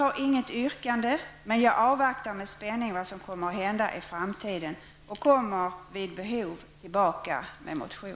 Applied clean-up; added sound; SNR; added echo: none; none; none; none.